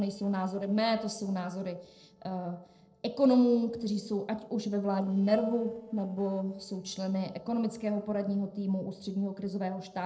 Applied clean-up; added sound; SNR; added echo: neural separator model SepFormer DNS4.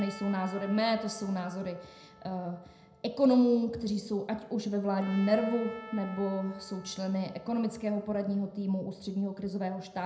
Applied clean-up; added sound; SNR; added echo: none; Trumpet; 20 dB; reverberation time 0.4 s.